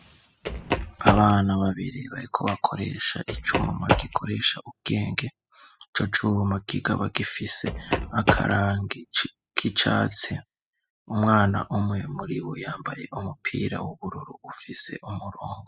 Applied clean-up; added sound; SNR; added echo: classical method spectral subtraction.